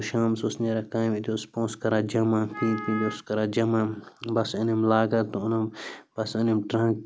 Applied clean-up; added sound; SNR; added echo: none; Wind instrument, woodwind instrument; 12 dB; none.